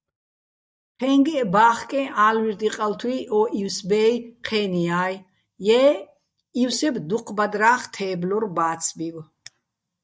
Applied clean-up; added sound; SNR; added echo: neural mask model DeepFilterNet 3.